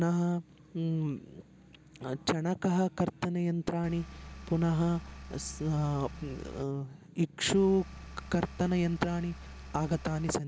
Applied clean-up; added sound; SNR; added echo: none; Engine; 14 dB; none.